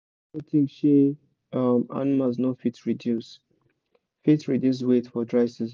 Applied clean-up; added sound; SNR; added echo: none; none; none; none.